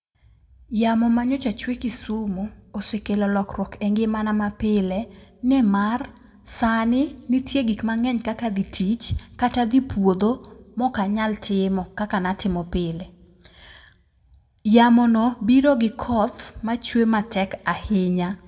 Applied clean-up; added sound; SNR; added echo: none; none; none; reverberation time 0.4 s.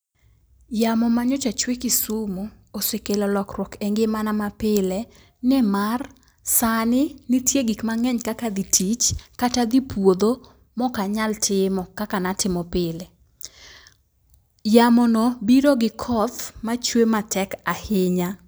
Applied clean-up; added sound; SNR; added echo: none; none; none; none.